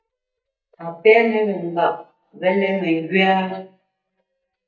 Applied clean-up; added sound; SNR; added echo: neural mask model DeepFilterNet 3.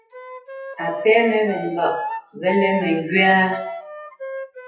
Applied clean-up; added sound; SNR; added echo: classical method WPE with log-MMSE.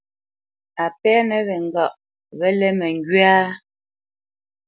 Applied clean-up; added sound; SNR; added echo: none; none; none; none.